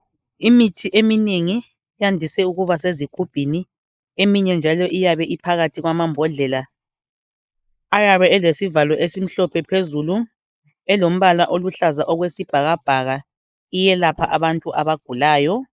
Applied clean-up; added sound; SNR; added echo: neural mask model Resemble Enhance denoiser.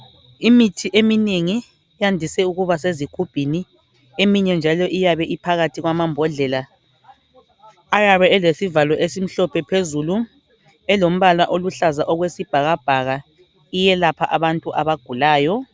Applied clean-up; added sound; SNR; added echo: none; none; none; none.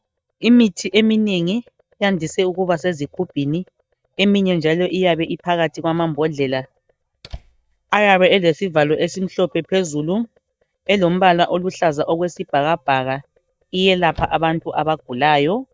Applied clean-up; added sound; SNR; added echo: neural mask model DeepFilterNet 3.